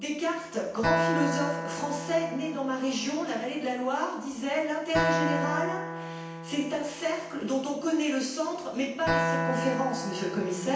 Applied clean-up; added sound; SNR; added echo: none; Acoustic guitar; 3 dB; reverberation time 0.9 s.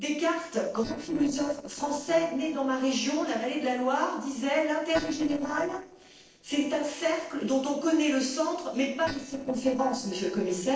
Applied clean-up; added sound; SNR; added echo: neural separator model SepFormer DNS4.